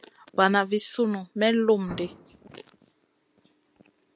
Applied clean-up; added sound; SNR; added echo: none; Explosion; 17 dB; none.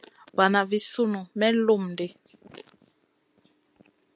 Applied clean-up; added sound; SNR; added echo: none; none; none; none.